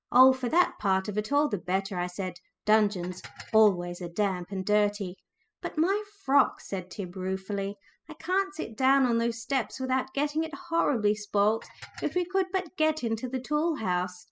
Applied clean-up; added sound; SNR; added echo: classical method spectral subtraction.